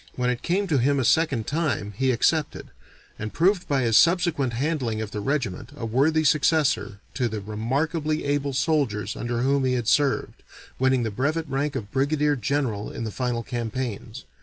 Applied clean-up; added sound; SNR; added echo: none; none; none; none.